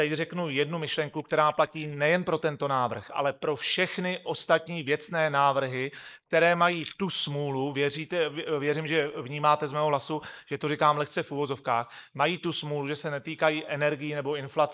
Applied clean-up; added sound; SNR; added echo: neural mask model Resemble Enhance denoiser.